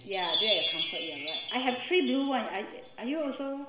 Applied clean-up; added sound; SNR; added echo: none; Wind chime; 2 dB; reverberation time 2.1 s.